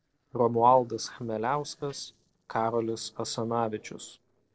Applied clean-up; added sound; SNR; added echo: neural separator model SepFormer DNS4.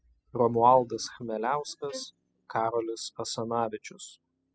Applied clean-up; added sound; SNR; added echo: classical method spectral subtraction.